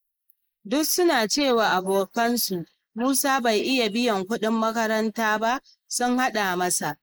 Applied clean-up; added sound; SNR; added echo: neural mask model Resemble Enhance denoiser.